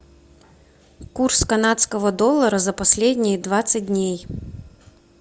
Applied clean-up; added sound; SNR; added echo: none; none; none; none.